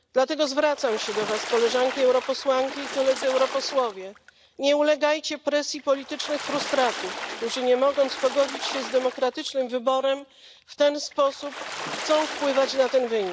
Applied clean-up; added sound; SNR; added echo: none; Water / Splash, splatter; 11 dB; none.